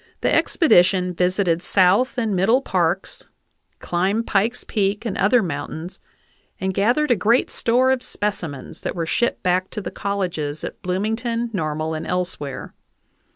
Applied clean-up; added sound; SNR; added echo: none; none; none; none.